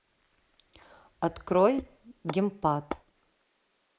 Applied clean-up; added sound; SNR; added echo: neural mask model Resemble Enhance denoiser.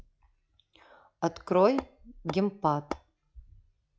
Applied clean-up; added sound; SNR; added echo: classical method log-MMSE.